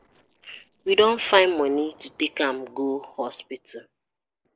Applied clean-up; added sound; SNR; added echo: neural separator model SepFormer DNS4.